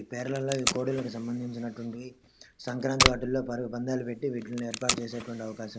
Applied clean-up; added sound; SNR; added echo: none; Packing tape, duct tape; 1 dB; none.